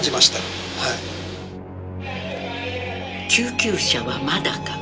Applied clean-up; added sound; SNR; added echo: none; Musical instrument; 9 dB; reverberation time 0.2 s.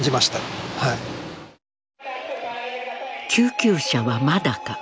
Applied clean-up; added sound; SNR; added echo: none; none; none; none.